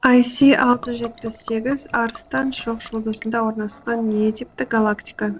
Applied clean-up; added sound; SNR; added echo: neural separator model SepFormer DNS4.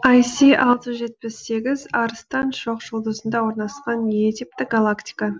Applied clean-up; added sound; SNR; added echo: none; none; none; none.